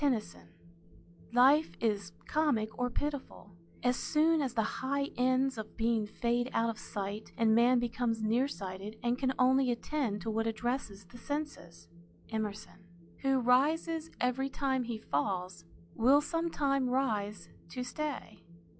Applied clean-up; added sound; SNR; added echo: classical method log-MMSE.